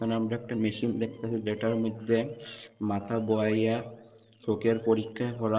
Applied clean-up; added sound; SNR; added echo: neural separator model SepFormer DNS4.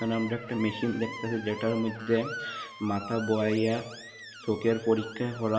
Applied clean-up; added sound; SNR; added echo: none; Screech; 13 dB; reverberation time 1.1 s.